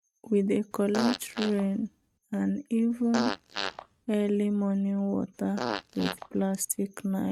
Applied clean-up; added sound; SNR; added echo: neural mask model RNNoise.